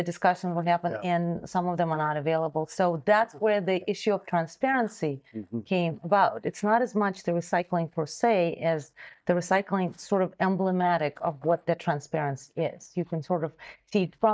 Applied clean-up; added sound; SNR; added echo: neural mask model DeepFilterNet 3.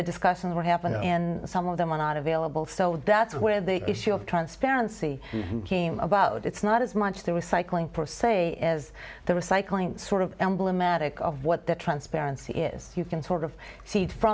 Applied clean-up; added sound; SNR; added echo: none; none; none; none.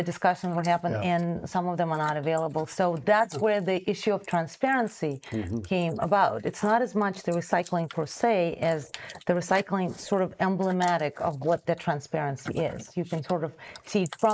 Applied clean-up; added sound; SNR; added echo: neural mask model Resemble Enhance denoiser.